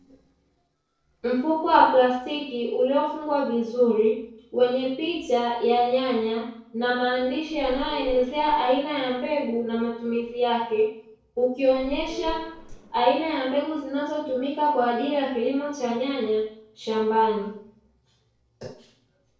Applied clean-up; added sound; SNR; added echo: neural separator model SepFormer DNS4.